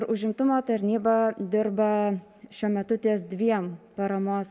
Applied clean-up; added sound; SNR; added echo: none; none; none; none.